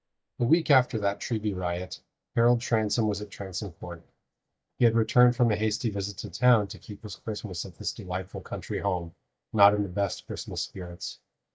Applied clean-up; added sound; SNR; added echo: neural mask model DeepFilterNet 3.